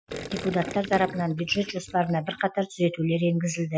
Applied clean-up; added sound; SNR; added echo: classical method Wiener filter.